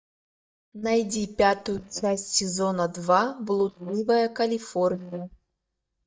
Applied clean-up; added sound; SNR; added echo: neural mask model DeepFilterNet 3.